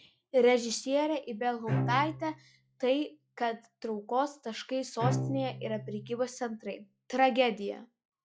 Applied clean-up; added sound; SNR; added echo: classical method log-MMSE.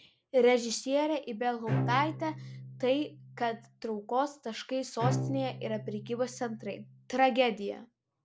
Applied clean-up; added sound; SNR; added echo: none; Bowed string instrument; 7 dB; none.